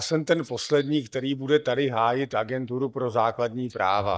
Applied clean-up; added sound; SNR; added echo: neural mask model DeepFilterNet 3.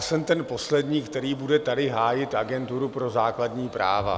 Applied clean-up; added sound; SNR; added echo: none; none; none; none.